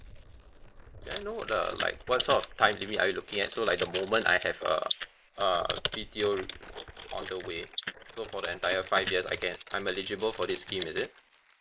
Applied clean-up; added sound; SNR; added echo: neural mask model Resemble Enhance denoiser.